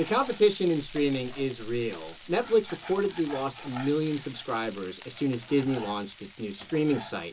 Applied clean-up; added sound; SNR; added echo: none; Frying (food); 15 dB; reverberation time 0.2 s.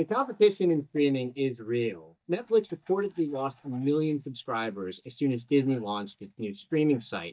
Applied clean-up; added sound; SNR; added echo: neural mask model DeepFilterNet 3.